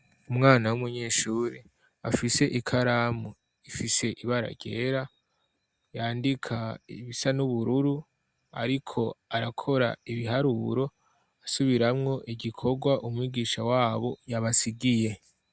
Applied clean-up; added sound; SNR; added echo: none; none; none; none.